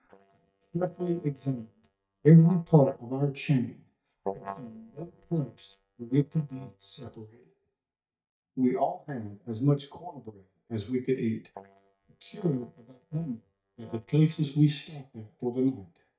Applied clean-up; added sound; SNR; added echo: neural mask model DeepFilterNet 3.